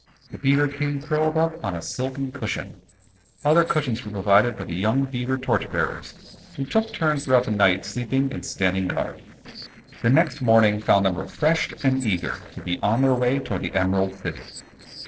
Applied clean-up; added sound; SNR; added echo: neural separator model SepFormer DNS4.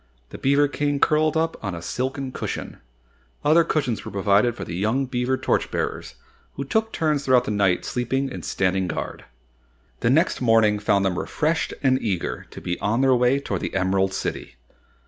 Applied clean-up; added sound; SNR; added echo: none; none; none; none.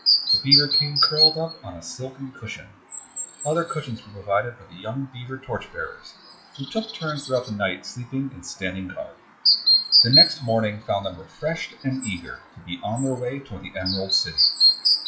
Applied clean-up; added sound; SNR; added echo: classical method WPE with log-MMSE.